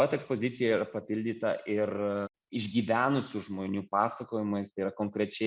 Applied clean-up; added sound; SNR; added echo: none; none; none; none.